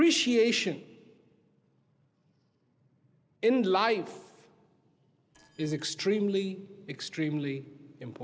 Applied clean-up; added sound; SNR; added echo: neural separator model SepFormer DNS4.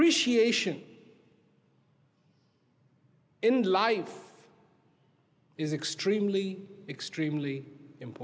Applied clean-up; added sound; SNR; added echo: none; none; none; none.